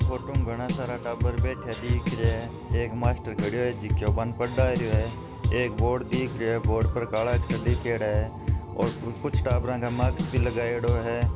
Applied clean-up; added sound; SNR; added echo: none; Drum kit; -2 dB; none.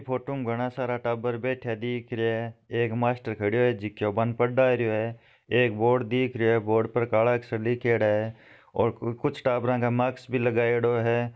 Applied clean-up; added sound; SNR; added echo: none; none; none; none.